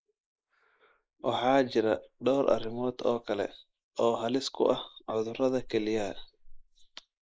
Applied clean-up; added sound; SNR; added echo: neural mask model Resemble Enhance denoiser.